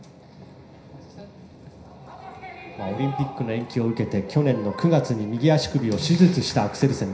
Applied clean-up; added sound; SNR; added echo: none; none; none; reverberation time 0.5 s.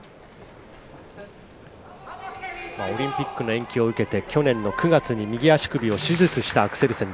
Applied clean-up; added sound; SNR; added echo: none; none; none; none.